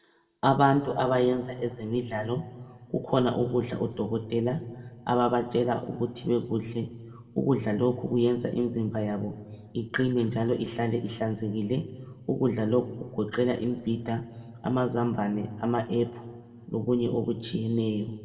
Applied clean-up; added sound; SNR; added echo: none; none; none; reverberation time 1.3 s.